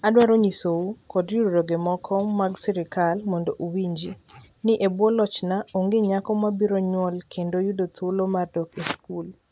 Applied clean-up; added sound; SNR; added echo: none; none; none; none.